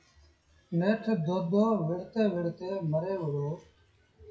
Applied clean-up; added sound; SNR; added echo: classical method WPE with log-MMSE.